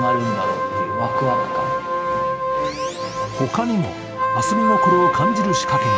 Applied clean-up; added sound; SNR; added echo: none; Wind instrument, woodwind instrument; -3 dB; none.